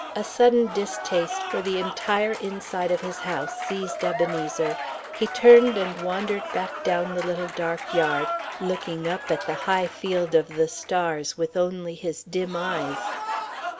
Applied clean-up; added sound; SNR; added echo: none; Applause / Cheering; 8 dB; none.